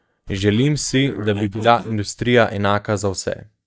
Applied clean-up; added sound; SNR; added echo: neural mask model DeepFilterNet 3.